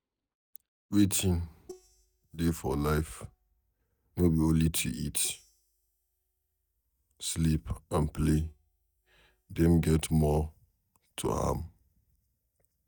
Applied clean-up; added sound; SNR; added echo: neural mask model DeepFilterNet 3.